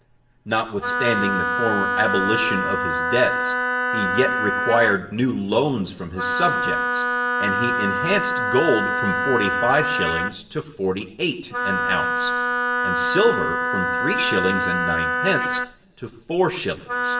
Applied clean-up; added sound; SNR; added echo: none; Wind instrument, woodwind instrument; -1 dB; reverberation time 1.0 s.